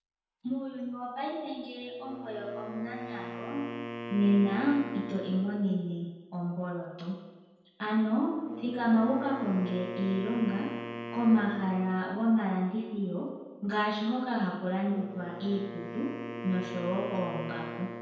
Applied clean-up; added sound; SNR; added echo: none; Wind instrument, woodwind instrument; 12 dB; reverberation time 1.1 s.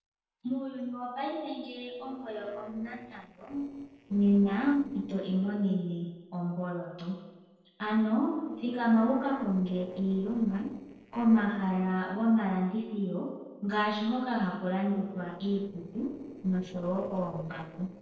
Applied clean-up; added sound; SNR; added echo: neural separator model SepFormer DNS4.